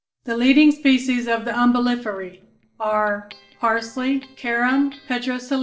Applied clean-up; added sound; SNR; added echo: neural separator model SepFormer DNS4.